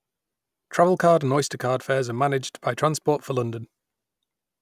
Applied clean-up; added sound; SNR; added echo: none; none; none; none.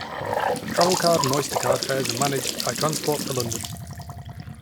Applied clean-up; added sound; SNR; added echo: none; Trickle, dribble / Bathtub (filling or washing) / Sink (filling or washing) / Gurgling; 1 dB; none.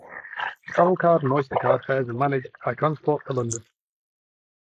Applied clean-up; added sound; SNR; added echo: neural mask model Resemble Enhance denoiser.